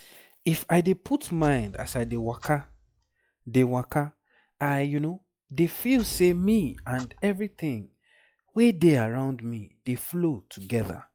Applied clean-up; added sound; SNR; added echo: classical method log-MMSE.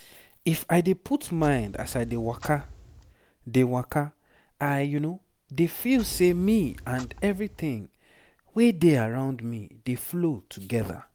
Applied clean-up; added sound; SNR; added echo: none; Clock; 17 dB; none.